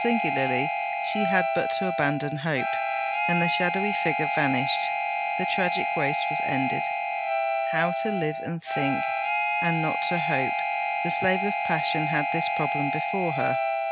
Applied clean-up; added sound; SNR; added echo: none; Harmonica; -3 dB; none.